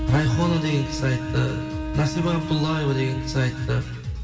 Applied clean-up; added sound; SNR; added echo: none; Wind instrument, woodwind instrument; 9 dB; reverberation time 2.4 s.